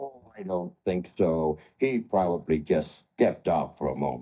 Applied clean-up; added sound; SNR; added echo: neural mask model DeepFilterNet 3.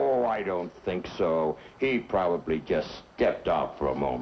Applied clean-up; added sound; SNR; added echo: none; none; none; none.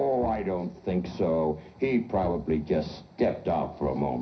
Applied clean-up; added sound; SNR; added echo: none; Bowed string instrument; 19 dB; reverberation time 0.5 s.